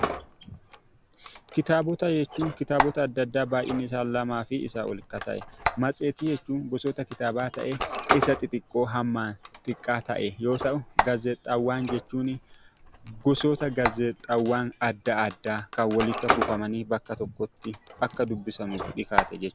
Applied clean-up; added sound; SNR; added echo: none; Squeak; 5 dB; none.